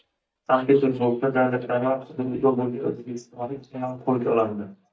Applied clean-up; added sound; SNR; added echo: neural mask model DeepFilterNet 3.